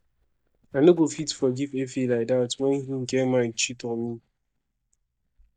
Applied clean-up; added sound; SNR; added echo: neural mask model DeepFilterNet 3.